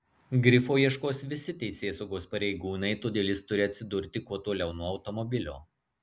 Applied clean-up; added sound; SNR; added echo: none; none; none; none.